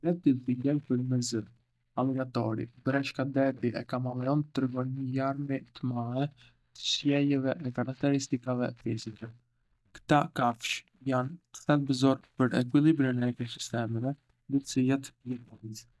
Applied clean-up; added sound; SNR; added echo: neural mask model DeepFilterNet 3.